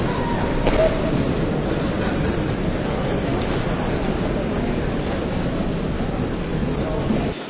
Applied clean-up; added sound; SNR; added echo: none; none; none; none.